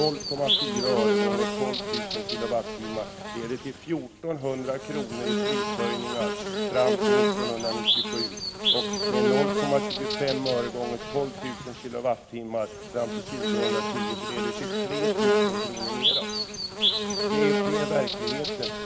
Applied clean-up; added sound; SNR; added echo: none; Buzz / Bird; -4 dB; none.